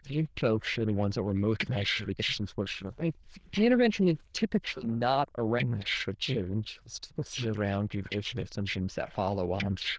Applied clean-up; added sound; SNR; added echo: neural diffusion model UNIVERSE++.